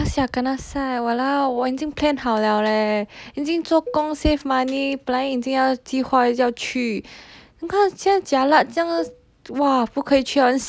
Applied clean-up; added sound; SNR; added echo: none; Cowbell; 20 dB; none.